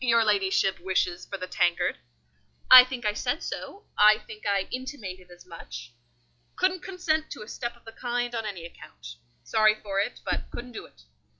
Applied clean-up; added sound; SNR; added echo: classical method log-MMSE.